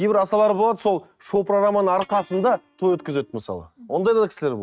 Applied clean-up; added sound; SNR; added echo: neural mask model RNNoise.